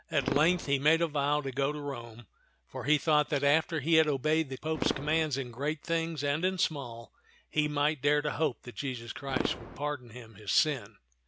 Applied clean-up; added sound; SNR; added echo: none; Fireworks; 12 dB; none.